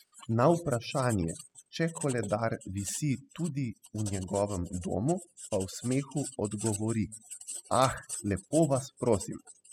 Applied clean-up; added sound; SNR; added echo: classical method spectral subtraction.